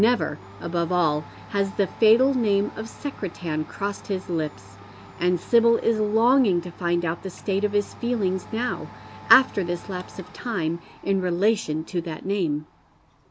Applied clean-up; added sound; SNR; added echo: none; Domestic sounds, home sounds; 19 dB; none.